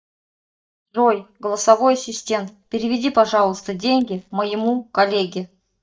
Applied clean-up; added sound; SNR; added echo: neural mask model DeepFilterNet 3.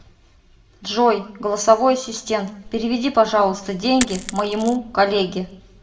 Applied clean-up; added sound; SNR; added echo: none; Coin (dropping); 15 dB; reverberation time 0.4 s.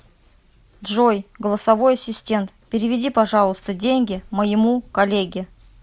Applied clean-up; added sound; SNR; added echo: none; none; none; none.